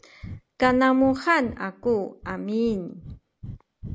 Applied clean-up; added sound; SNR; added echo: none; Breathing; 17 dB; none.